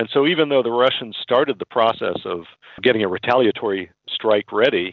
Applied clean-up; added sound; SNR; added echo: none; none; none; none.